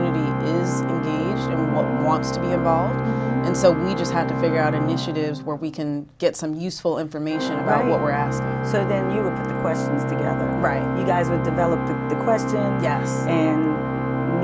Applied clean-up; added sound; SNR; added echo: none; Organ; 0 dB; none.